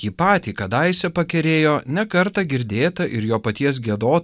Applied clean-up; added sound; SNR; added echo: none; none; none; none.